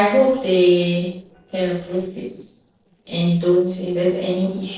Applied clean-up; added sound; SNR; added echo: neural separator model SepFormer DNS4.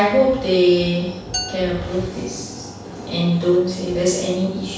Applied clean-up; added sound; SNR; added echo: none; Glass; 15 dB; reverberation time 0.7 s.